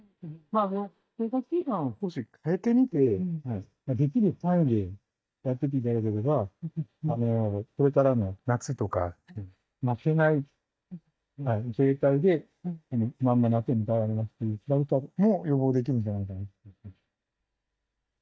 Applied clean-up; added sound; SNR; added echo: neural mask model DeepFilterNet 3.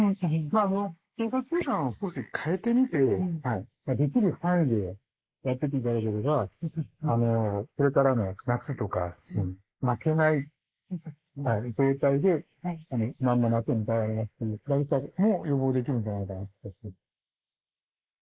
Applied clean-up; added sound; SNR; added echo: neural mask model Resemble Enhance denoiser.